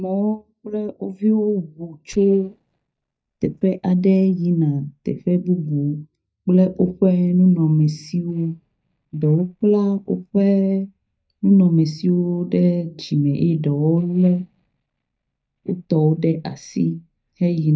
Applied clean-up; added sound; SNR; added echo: neural mask model DeepFilterNet 3.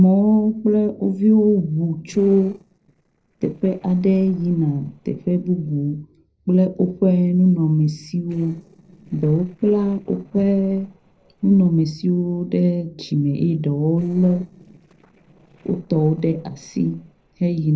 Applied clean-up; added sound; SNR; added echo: neural separator model SepFormer DNS4.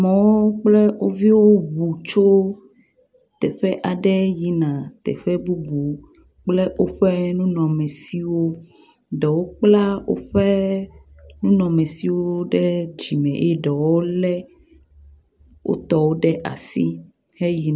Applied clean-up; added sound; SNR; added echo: none; none; none; none.